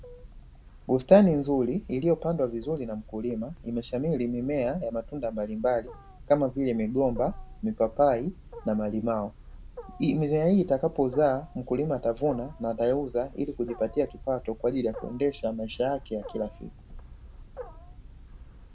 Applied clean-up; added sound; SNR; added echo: none; Wild animals; 17 dB; none.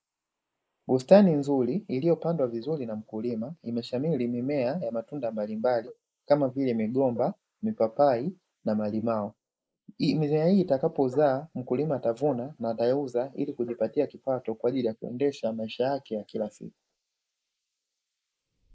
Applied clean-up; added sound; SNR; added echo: neural mask model Resemble Enhance denoiser.